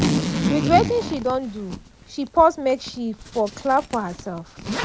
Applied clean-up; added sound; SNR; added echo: none; Zipper (clothing); 4 dB; none.